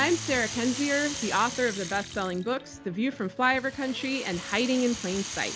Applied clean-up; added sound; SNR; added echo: none; Rattle (instrument); 11 dB; none.